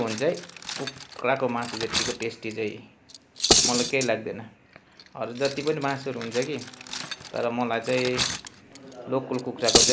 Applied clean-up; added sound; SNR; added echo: none; Cutlery, silverware; 1 dB; none.